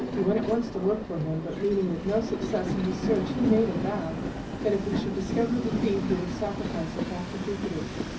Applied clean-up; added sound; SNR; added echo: none; Train; 2 dB; reverberation time 0.5 s.